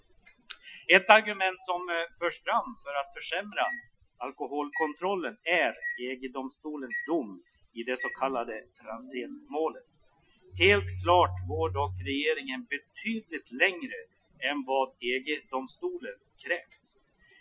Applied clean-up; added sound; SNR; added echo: classical method Wiener filter.